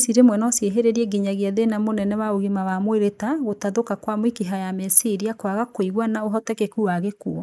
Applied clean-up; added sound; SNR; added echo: neural mask model Resemble Enhance denoiser.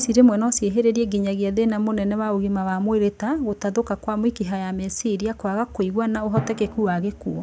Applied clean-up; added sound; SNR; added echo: none; Drum; 18 dB; none.